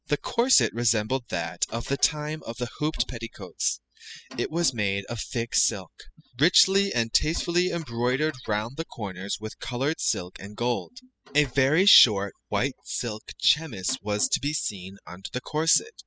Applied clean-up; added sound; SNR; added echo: classical method spectral subtraction.